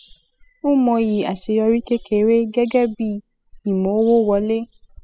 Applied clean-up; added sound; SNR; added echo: classical method spectral subtraction.